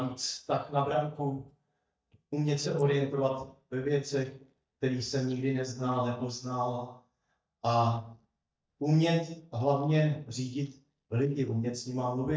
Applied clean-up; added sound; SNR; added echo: neural mask model DeepFilterNet 3.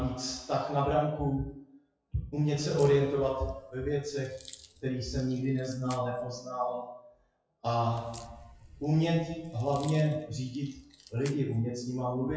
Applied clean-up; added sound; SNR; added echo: classical method WPE with log-MMSE.